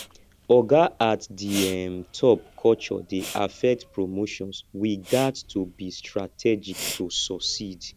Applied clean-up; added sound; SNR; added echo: none; Respiratory sounds; 16 dB; none.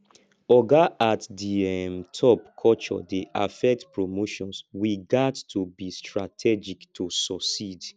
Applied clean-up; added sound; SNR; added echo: none; none; none; none.